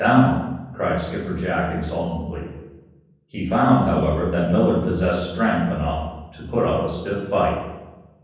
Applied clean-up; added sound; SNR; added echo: none; none; none; reverberation time 1.1 s.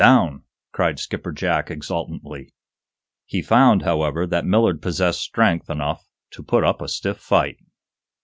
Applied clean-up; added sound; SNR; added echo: none; none; none; none.